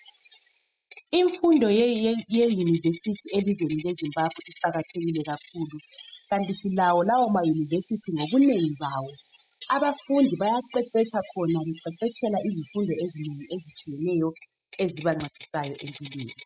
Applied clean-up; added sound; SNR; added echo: classical method spectral subtraction.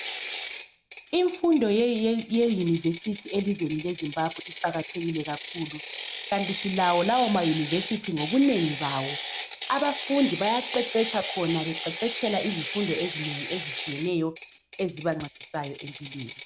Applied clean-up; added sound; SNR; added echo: none; Ratchet, pawl; 3 dB; none.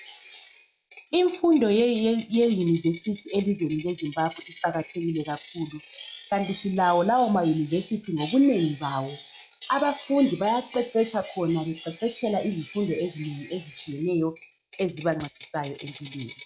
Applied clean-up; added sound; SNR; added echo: classical method log-MMSE.